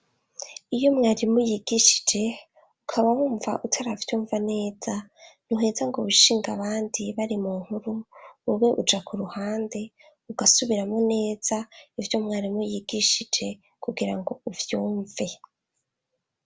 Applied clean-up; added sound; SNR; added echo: none; none; none; none.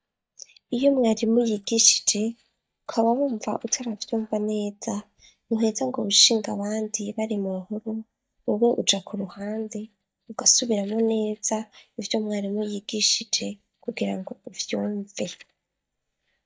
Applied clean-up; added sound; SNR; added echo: neural mask model DeepFilterNet 3.